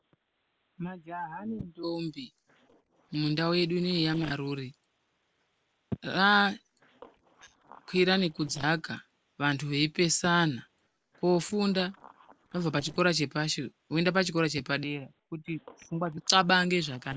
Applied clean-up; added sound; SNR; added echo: neural separator model SepFormer DNS4.